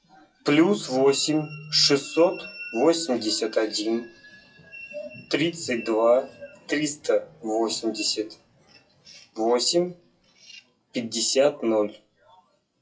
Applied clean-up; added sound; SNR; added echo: classical method WPE with log-MMSE.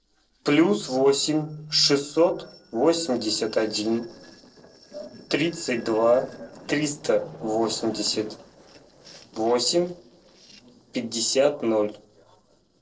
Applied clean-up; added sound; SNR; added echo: neural separator model SepFormer DNS4.